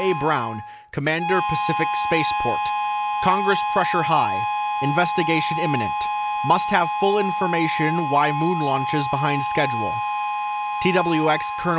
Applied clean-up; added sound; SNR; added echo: none; Harmonica; 1 dB; none.